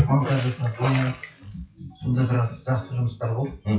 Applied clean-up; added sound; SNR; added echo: classical method WPE with log-MMSE.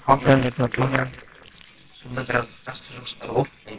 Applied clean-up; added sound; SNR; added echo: neural separator model SepFormer WHAMR!.